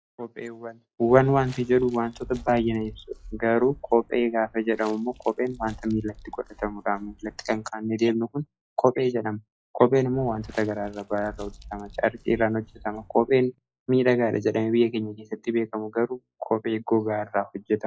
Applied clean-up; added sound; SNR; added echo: classical method log-MMSE.